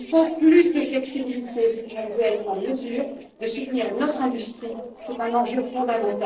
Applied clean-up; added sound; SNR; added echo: neural separator model SepFormer DNS4.